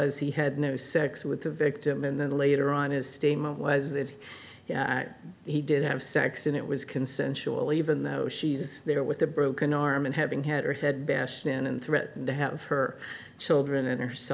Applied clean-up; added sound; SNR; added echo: none; none; none; none.